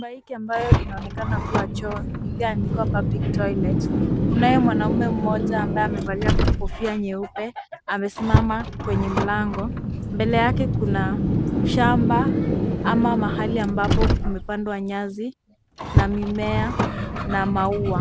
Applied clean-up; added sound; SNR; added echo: none; Car; -3 dB; none.